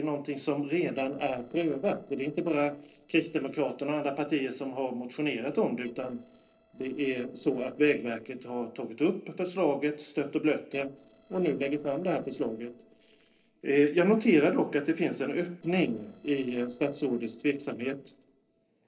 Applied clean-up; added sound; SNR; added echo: neural separator model SepFormer DNS4.